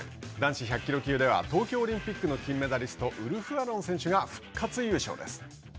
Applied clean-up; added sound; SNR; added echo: none; none; none; none.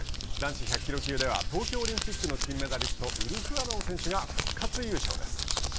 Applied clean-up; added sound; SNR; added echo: none; Crumpling, crinkling; -4 dB; none.